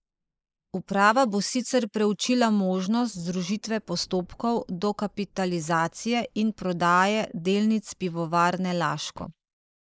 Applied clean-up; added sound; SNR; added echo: neural mask model Resemble Enhance denoiser.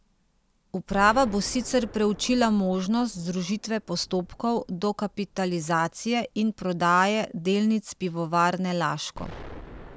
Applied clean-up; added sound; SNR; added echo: none; Explosion; 20 dB; none.